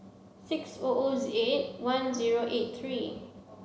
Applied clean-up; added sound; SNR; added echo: none; none; none; none.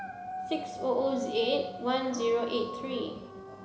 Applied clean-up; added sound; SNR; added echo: none; Dog; 10 dB; none.